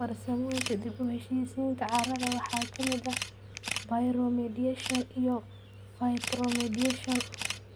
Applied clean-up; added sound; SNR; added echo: none; Camera; 8 dB; none.